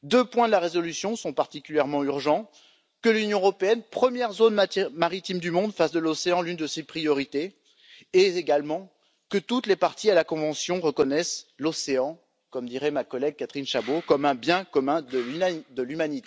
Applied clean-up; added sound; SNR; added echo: none; none; none; none.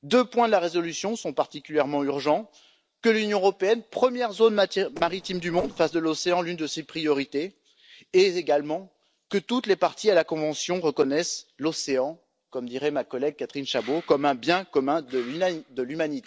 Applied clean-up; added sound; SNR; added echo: neural separator model SepFormer DNS4.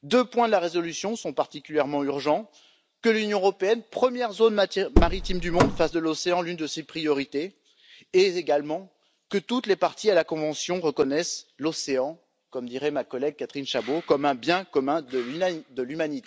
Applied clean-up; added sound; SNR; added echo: none; Car; -4 dB; none.